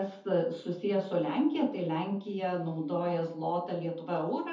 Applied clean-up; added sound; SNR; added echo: none; none; none; reverberation time 0.5 s.